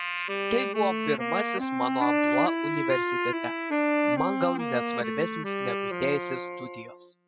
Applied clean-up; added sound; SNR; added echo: classical method spectral subtraction.